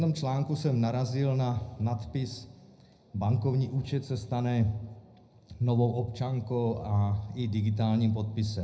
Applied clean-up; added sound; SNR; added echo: none; none; none; reverberation time 0.4 s.